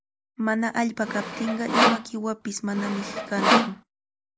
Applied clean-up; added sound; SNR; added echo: none; Sawing; -3 dB; none.